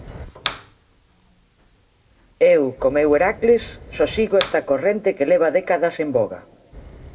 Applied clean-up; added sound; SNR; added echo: none; Fire; 15 dB; reverberation time 0.5 s.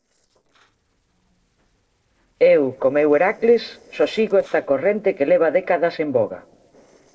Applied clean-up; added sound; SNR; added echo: neural separator model SepFormer DNS4.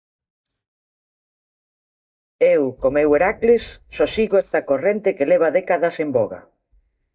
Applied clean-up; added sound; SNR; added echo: neural mask model DeepFilterNet 3.